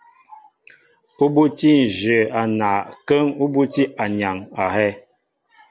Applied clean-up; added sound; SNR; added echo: none; none; none; none.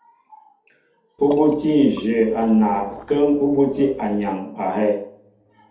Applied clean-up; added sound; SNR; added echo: none; Water / Liquid; 19 dB; reverberation time 0.6 s.